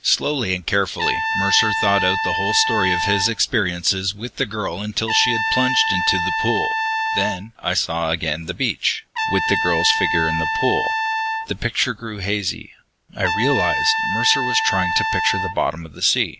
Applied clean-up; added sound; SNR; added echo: none; Trumpet; 1 dB; none.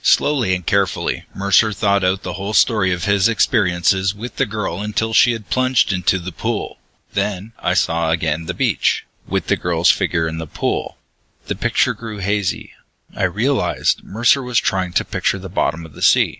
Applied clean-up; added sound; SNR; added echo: none; none; none; none.